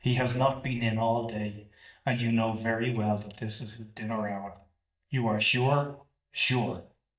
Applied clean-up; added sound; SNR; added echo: neural mask model DeepFilterNet 3.